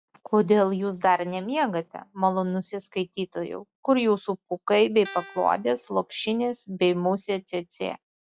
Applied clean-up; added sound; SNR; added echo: classical method log-MMSE.